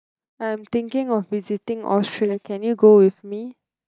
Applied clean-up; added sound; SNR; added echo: neural mask model DeepFilterNet 3.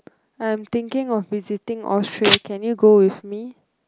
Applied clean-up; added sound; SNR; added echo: none; Domestic sounds, home sounds; 0 dB; none.